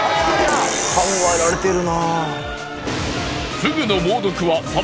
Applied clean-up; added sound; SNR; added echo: none; Percussion; 6 dB; none.